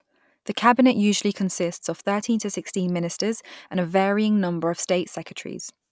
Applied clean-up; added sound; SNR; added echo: none; none; none; none.